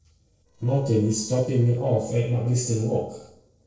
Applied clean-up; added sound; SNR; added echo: neural separator model SepFormer DNS4.